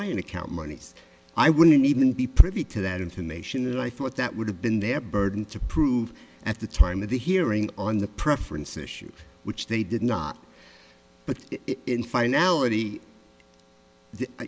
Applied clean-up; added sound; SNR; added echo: none; none; none; none.